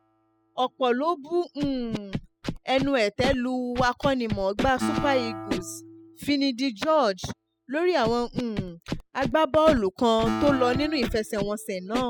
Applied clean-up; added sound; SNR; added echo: classical method spectral subtraction.